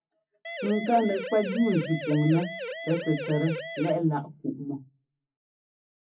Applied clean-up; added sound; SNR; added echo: none; Siren; 8 dB; reverberation time 0.4 s.